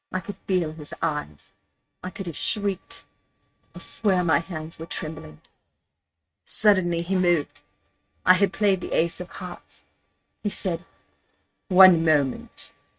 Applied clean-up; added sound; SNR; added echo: neural mask model RNNoise.